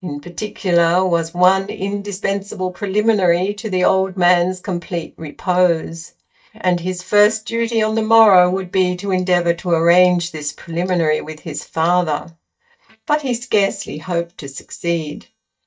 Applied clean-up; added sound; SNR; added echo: neural mask model DeepFilterNet 3.